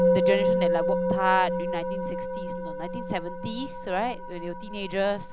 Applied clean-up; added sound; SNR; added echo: none; Musical instrument; -3 dB; none.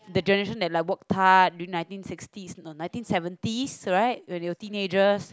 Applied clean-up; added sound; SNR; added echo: none; none; none; none.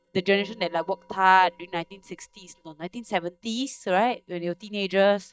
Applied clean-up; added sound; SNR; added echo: neural mask model DeepFilterNet 3.